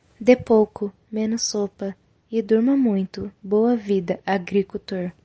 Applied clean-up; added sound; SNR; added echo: none; none; none; none.